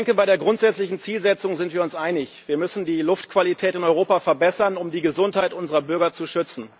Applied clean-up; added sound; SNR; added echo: none; none; none; none.